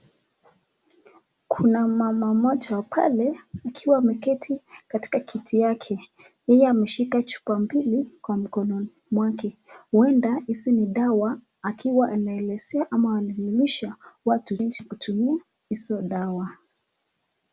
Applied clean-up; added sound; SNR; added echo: none; none; none; none.